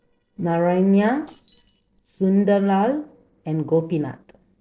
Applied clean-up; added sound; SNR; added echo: neural separator model SepFormer DNS4.